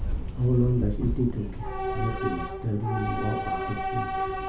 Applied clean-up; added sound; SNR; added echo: none; Subway, metro, underground / Train; 1 dB; reverberation time 0.3 s.